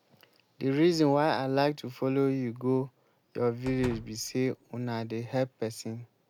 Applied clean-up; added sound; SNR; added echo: none; Slam; 17 dB; none.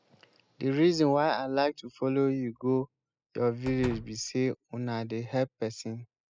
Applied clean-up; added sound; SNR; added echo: classical method spectral subtraction.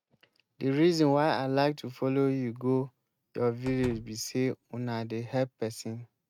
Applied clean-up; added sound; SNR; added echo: neural mask model RNNoise.